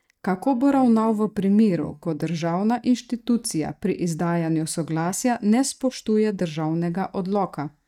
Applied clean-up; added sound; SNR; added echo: neural mask model DeepFilterNet 3.